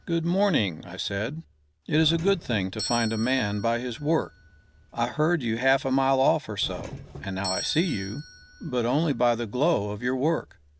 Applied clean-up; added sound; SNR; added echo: none; Doorbell; 15 dB; none.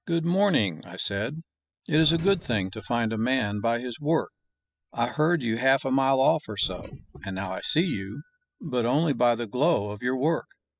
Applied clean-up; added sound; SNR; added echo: classical method spectral subtraction.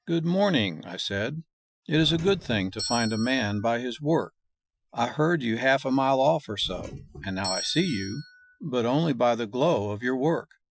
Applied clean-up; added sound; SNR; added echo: classical method Wiener filter.